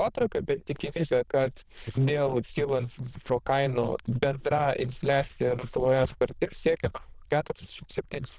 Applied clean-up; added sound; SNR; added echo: neural diffusion model UNIVERSE++.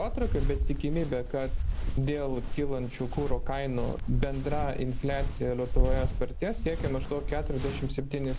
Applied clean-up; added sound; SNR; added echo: none; Walk, footsteps; -2 dB; none.